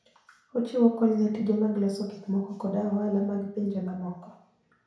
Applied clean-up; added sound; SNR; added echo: none; none; none; reverberation time 0.6 s.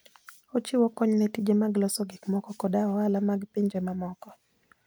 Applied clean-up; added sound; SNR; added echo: none; none; none; none.